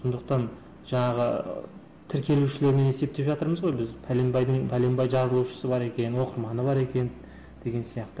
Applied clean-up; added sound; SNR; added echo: none; none; none; none.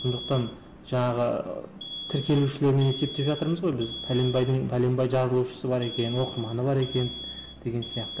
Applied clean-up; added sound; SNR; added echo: none; Alarm; 13 dB; none.